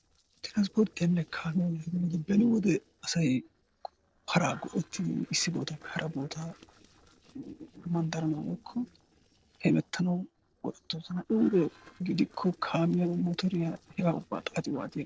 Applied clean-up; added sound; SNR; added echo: neural separator model SepFormer DNS4.